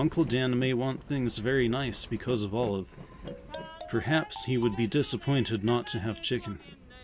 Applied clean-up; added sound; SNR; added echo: none; Marimba, xylophone + Train; 15 dB; none.